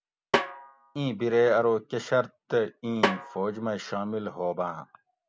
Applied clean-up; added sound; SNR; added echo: none; Snare drum; 4 dB; none.